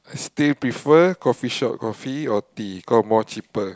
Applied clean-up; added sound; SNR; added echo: none; none; none; none.